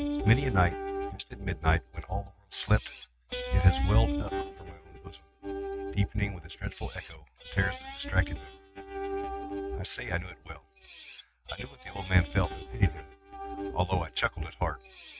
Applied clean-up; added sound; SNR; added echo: neural mask model RNNoise.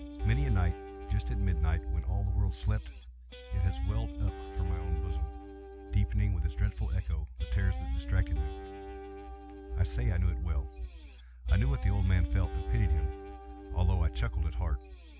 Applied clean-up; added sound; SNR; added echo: none; Guitar; 17 dB; none.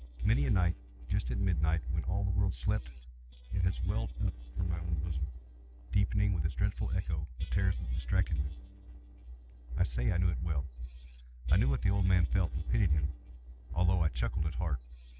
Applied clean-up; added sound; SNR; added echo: neural separator model SepFormer DNS4.